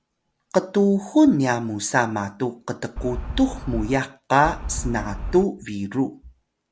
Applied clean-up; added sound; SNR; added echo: none; Wind; 7 dB; none.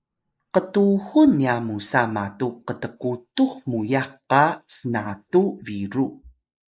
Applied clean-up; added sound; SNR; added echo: neural mask model Resemble Enhance denoiser.